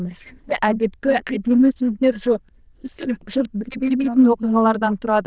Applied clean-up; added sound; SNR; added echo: neural diffusion model UNIVERSE++.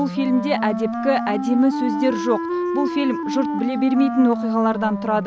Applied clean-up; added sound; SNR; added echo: none; Wind instrument, woodwind instrument; 4 dB; none.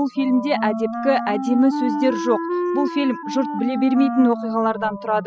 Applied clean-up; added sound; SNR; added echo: classical method spectral subtraction.